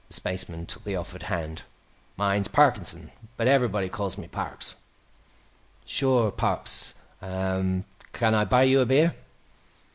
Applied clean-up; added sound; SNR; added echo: none; none; none; none.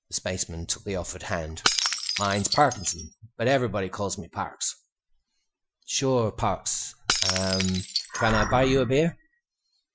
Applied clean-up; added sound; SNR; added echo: classical method Wiener filter.